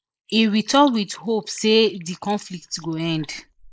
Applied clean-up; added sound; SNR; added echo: neural mask model Resemble Enhance denoiser.